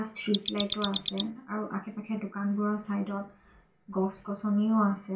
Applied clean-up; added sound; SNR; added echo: none; Mechanisms; 3 dB; reverberation time 0.3 s.